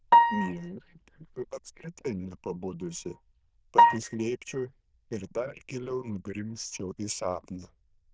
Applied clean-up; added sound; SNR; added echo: neural diffusion model UNIVERSE++.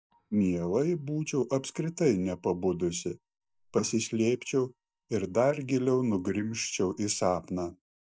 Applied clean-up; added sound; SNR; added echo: neural mask model DeepFilterNet 3.